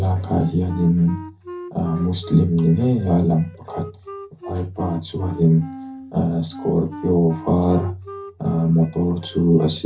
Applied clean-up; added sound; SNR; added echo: none; Wind instrument, woodwind instrument; 17 dB; reverberation time 0.3 s.